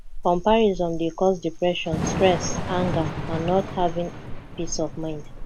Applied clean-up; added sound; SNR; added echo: none; Thunder / Rain; 6 dB; none.